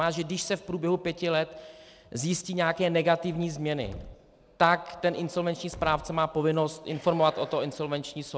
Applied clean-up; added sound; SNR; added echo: none; Explosion; 18 dB; none.